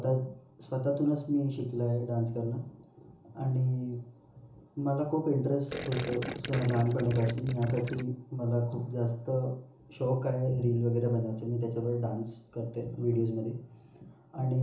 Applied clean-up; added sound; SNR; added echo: none; Gurgling; 8 dB; reverberation time 0.6 s.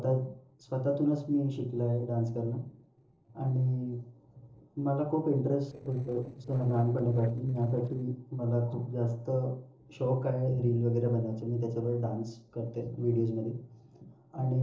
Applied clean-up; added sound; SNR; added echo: neural separator model SepFormer DNS4.